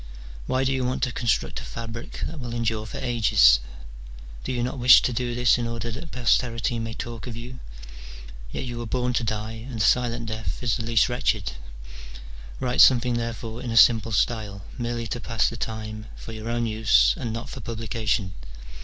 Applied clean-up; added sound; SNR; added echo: none; none; none; none.